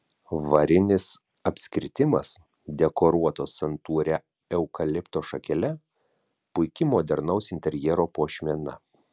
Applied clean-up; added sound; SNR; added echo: none; none; none; none.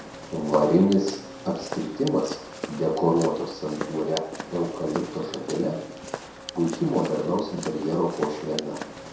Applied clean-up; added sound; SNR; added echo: none; Walk, footsteps; 11 dB; reverberation time 0.7 s.